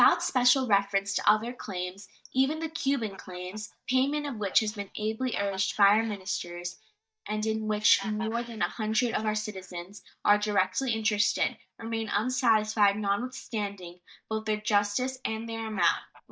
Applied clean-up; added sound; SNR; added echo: neural mask model DeepFilterNet 3.